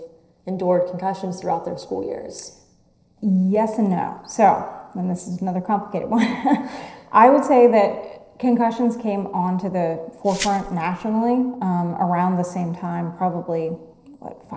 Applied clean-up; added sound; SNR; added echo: neural separator model SepFormer DNS4.